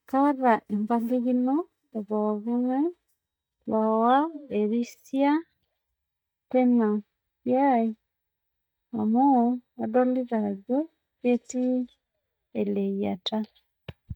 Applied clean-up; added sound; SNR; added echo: neural mask model DeepFilterNet 3.